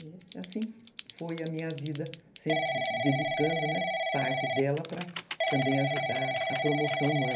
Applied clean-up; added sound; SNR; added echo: none; Telephone / Typing; 0 dB; reverberation time 0.3 s.